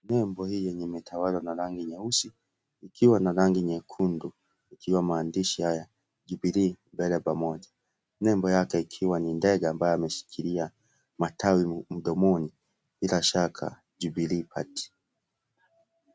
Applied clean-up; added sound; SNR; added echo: none; none; none; none.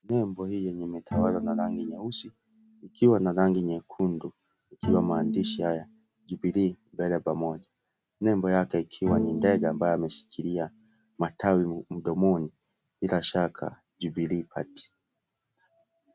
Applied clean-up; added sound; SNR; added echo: none; Bowed string instrument; 5 dB; none.